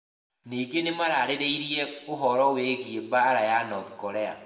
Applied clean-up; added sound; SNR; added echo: none; none; none; reverberation time 0.9 s.